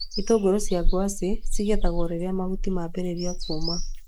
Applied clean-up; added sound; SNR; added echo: neural mask model Resemble Enhance denoiser.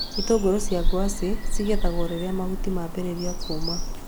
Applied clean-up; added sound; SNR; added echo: none; Bird vocalization, bird call, bird song; -3 dB; none.